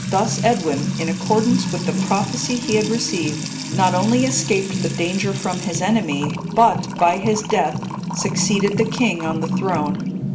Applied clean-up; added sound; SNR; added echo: none; Trickle, dribble / Water tap, faucet / Music; 4 dB; reverberation time 1.3 s.